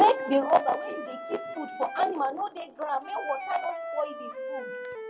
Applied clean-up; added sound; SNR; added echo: none; Wind instrument, woodwind instrument; 9 dB; reverberation time 1.5 s.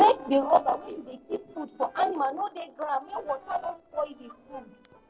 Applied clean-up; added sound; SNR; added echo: neural separator model SepFormer DNS4.